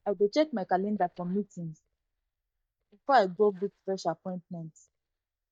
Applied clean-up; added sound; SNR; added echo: neural mask model DeepFilterNet 3.